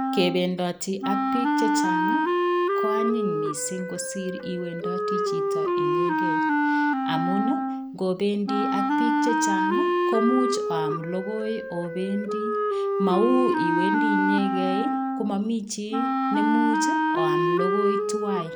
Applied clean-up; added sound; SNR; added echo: none; Wind instrument, woodwind instrument; -4 dB; none.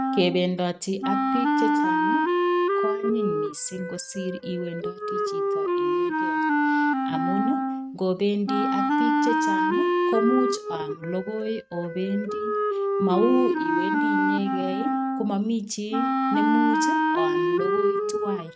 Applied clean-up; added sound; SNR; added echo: neural mask model RNNoise.